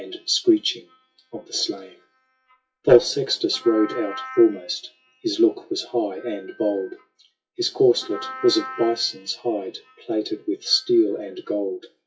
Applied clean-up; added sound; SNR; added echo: classical method WPE with log-MMSE.